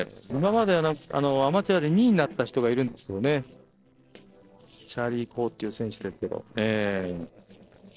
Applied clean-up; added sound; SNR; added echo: neural separator model SepFormer DNS4.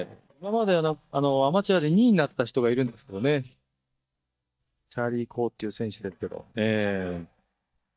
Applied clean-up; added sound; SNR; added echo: neural mask model DeepFilterNet 3.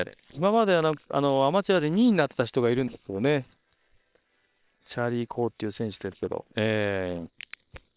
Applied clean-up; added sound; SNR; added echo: neural separator model SepFormer WHAM!.